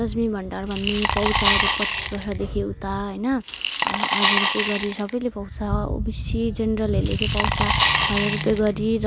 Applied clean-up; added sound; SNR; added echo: none; Coin (dropping) / Glass; 0 dB; none.